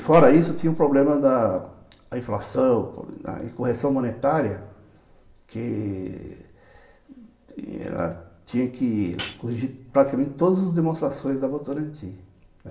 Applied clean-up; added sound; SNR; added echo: none; Hi-hat; 5 dB; reverberation time 0.7 s.